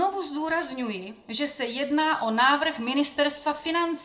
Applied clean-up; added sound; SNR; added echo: none; none; none; reverberation time 0.4 s.